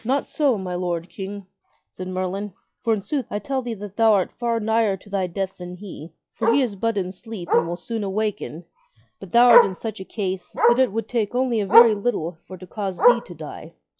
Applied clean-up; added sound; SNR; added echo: classical method log-MMSE.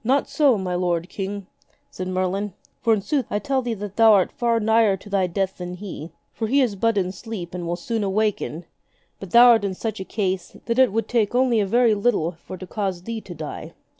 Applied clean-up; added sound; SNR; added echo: none; none; none; none.